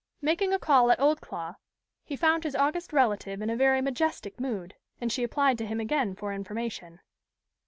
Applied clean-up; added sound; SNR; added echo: none; none; none; none.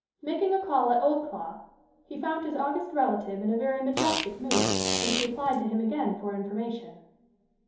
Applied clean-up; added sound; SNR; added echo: none; Fart; 0 dB; reverberation time 2.8 s.